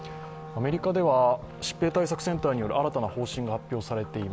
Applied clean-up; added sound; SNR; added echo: none; Wind instrument, woodwind instrument; 15 dB; none.